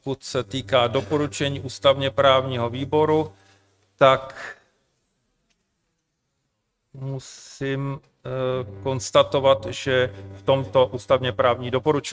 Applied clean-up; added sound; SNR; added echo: neural mask model RNNoise.